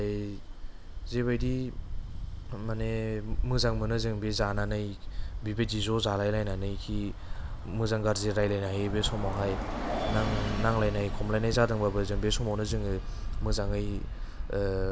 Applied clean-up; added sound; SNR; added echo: none; Bus; 3 dB; none.